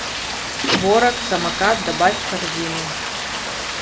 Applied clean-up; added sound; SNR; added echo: none; Rain + Printer; 2 dB; none.